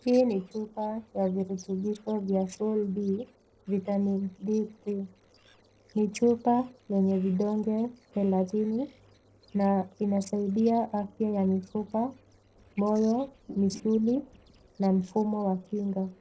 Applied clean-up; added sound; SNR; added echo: neural separator model SepFormer DNS4.